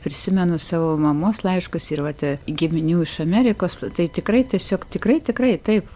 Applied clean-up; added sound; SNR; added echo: none; none; none; none.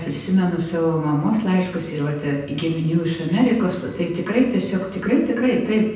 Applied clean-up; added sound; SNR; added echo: none; none; none; reverberation time 0.9 s.